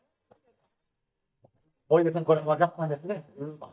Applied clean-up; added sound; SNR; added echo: neural mask model DeepFilterNet 3.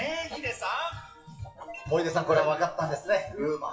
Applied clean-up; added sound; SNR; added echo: classical method WPE with log-MMSE.